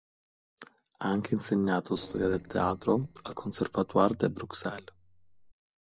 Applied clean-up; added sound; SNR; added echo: neural separator model SepFormer DNS4.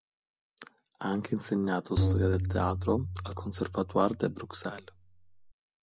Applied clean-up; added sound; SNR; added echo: none; Tabla; 0 dB; none.